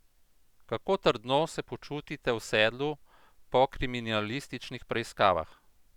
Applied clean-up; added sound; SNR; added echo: none; none; none; none.